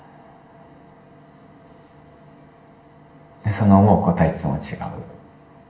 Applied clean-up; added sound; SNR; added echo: none; none; none; reverberation time 1.0 s.